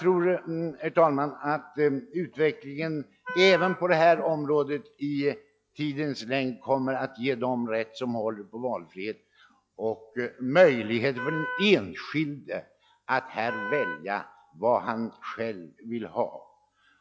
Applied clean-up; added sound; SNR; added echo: classical method log-MMSE.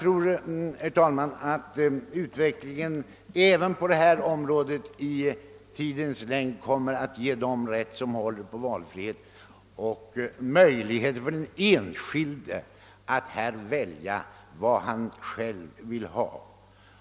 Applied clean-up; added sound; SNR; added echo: none; none; none; none.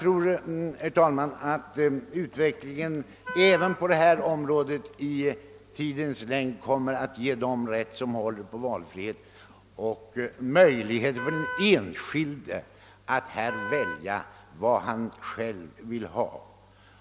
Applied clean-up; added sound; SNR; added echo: none; Wind instrument, woodwind instrument; 10 dB; none.